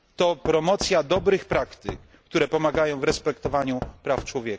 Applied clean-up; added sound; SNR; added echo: none; Knock / Wood; 13 dB; none.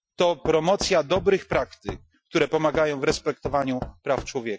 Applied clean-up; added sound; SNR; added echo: classical method Wiener filter.